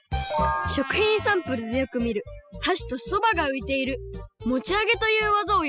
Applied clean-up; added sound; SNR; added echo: classical method spectral subtraction.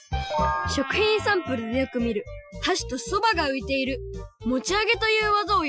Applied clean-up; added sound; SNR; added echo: classical method Wiener filter.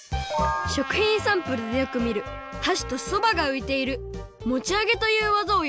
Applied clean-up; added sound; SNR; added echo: none; Trumpet; 14 dB; none.